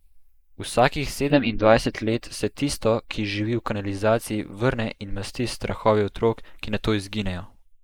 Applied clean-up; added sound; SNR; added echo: neural mask model Resemble Enhance denoiser.